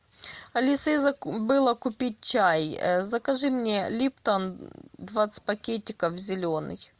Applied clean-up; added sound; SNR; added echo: none; none; none; none.